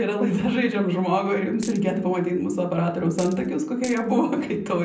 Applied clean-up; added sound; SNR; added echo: none; Coin (dropping); 17 dB; reverberation time 0.6 s.